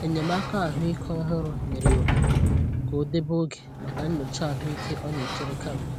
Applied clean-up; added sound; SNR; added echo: none; Sliding door; -2 dB; none.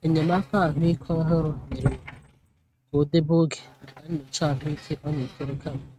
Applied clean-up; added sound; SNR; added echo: neural mask model RNNoise.